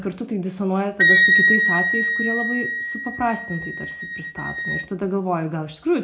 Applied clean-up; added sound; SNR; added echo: none; Wind instrument, woodwind instrument; -3 dB; reverberation time 0.3 s.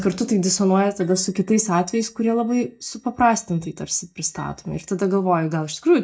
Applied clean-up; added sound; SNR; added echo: neural mask model DeepFilterNet 3.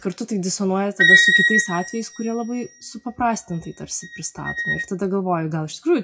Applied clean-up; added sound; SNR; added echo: classical method WPE with log-MMSE.